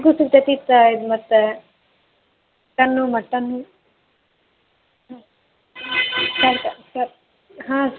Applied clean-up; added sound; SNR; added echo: none; none; none; none.